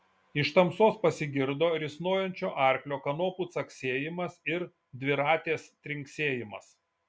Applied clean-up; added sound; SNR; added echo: none; none; none; none.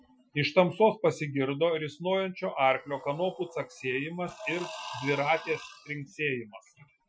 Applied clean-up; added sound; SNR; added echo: classical method Wiener filter.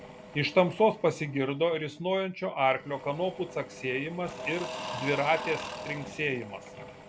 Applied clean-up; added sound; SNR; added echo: none; Engine / Drill / Mechanisms; 12 dB; none.